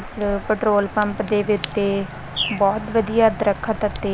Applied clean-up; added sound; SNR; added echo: none; Bird + Fire / Rain; 11 dB; none.